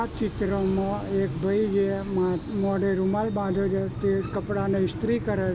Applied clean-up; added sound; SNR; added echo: none; none; none; none.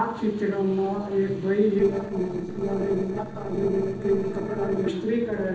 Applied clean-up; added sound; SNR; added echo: neural separator model SepFormer DNS4.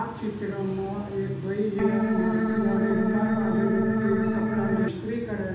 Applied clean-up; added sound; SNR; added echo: none; Organ; -4 dB; reverberation time 0.9 s.